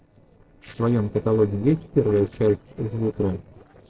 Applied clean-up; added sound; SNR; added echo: neural separator model SepFormer DNS4.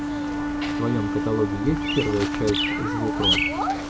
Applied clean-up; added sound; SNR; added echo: none; Wind instrument, woodwind instrument + Bird vocalization, bird call, bird song; -2 dB; none.